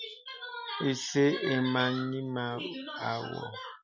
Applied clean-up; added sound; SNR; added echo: none; none; none; none.